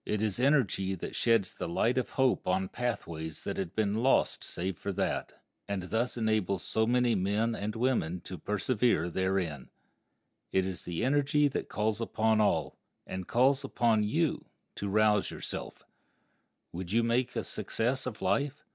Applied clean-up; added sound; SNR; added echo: none; none; none; none.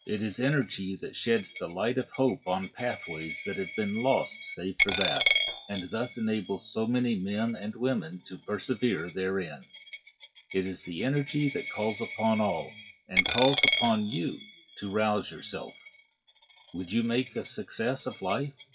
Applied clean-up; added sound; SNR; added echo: classical method WPE with log-MMSE.